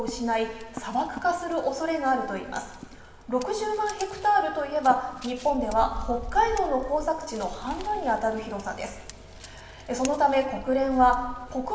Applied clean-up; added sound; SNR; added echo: none; Scissors; 13 dB; reverberation time 1.4 s.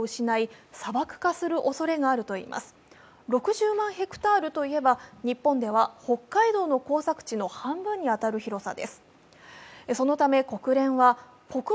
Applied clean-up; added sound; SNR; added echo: none; none; none; none.